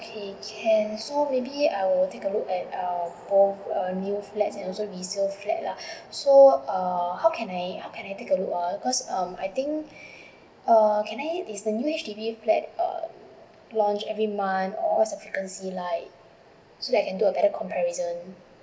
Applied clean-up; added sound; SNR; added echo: none; none; none; none.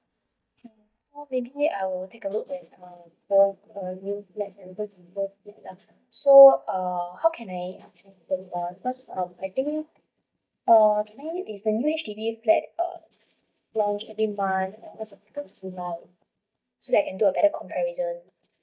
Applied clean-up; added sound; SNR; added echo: neural mask model DeepFilterNet 3.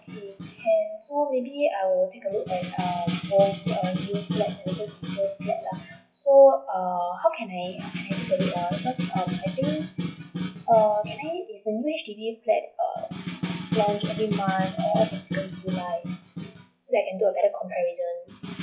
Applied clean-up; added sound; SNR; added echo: classical method log-MMSE.